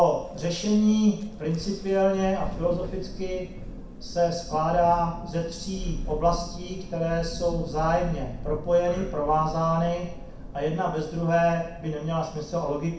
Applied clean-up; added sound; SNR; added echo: none; Thunder; 10 dB; reverberation time 0.6 s.